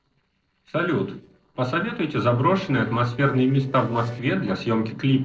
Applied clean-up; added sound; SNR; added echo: neural separator model SepFormer DNS4.